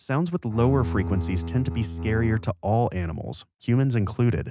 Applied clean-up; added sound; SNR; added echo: neural mask model RNNoise.